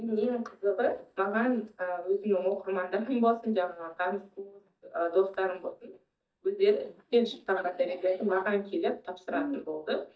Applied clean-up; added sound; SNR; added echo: neural mask model DeepFilterNet 3.